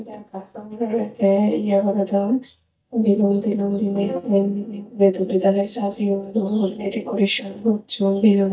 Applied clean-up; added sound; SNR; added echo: neural mask model DeepFilterNet 3.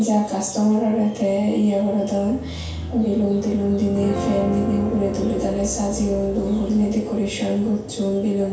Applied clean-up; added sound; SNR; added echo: none; Guitar; 14 dB; reverberation time 0.7 s.